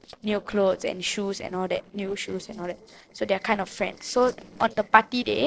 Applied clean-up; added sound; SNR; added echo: neural separator model SepFormer DNS4.